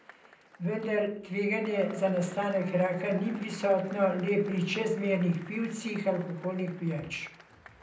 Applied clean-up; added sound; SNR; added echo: none; Applause / Crowd / Cheering; 20 dB; reverberation time 0.6 s.